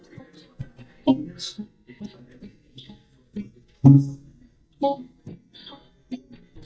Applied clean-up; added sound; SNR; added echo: neural mask model DeepFilterNet 3.